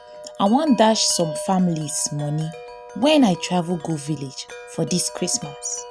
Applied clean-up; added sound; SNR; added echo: none; Wind chime; 15 dB; none.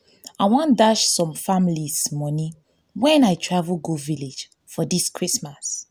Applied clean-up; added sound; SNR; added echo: none; none; none; none.